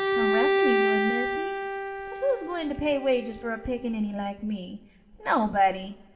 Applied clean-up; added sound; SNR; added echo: none; Bowed string instrument; 0 dB; reverberation time 1.6 s.